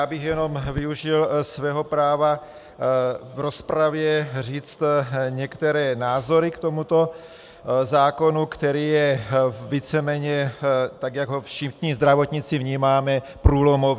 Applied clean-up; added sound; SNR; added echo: none; none; none; none.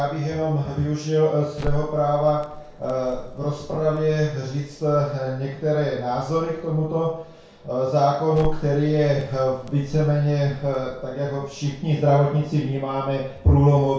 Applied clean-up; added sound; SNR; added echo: none; Crackle; 14 dB; reverberation time 0.6 s.